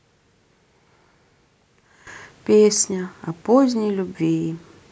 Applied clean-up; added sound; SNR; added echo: none; none; none; none.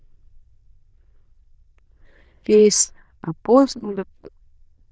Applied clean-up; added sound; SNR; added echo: neural diffusion model UNIVERSE++.